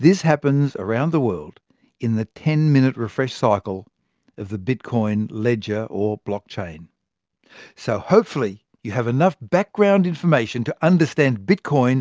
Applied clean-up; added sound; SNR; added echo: none; none; none; none.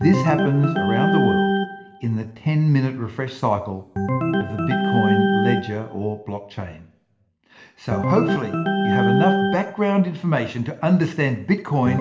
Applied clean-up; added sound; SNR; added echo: none; Organ; 1 dB; reverberation time 0.9 s.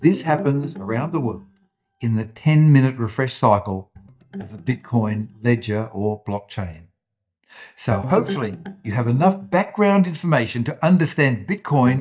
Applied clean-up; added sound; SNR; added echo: neural mask model DeepFilterNet 3.